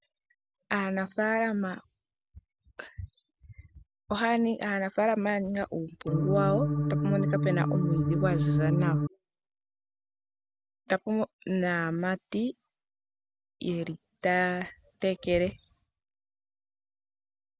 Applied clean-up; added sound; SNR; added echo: none; Organ; -5 dB; none.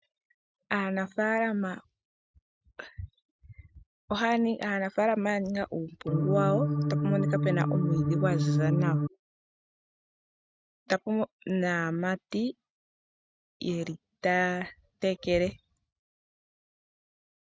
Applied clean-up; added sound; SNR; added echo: neural mask model RNNoise.